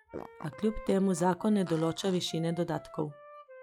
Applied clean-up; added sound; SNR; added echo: classical method log-MMSE.